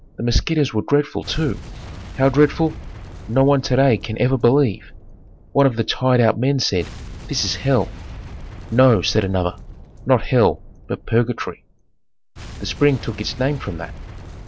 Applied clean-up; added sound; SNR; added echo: none; Boom; 16 dB; none.